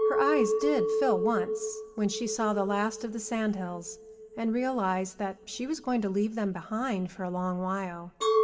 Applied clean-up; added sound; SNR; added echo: none; Chink, clink; 2 dB; reverberation time 1.0 s.